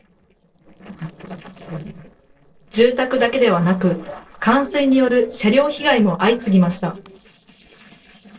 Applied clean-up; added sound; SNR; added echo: neural separator model SepFormer DNS4.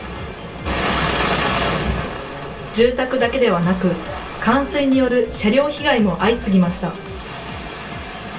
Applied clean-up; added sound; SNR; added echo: none; Drum kit; 17 dB; reverberation time 0.3 s.